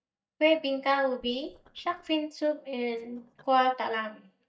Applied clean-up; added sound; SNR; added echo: neural mask model DeepFilterNet 3.